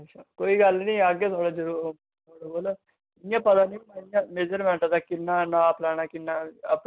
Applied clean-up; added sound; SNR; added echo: none; none; none; none.